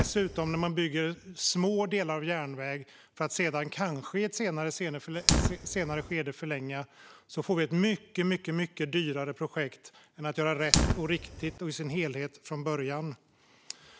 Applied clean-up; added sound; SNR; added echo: none; Fire; 5 dB; none.